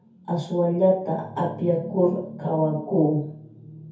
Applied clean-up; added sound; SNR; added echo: none; none; none; reverberation time 0.6 s.